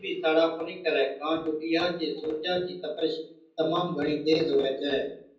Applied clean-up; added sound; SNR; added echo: none; none; none; reverberation time 0.6 s.